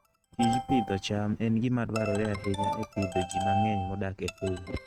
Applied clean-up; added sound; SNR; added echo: neural mask model RNNoise.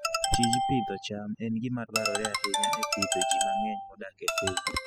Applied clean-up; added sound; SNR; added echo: classical method spectral subtraction.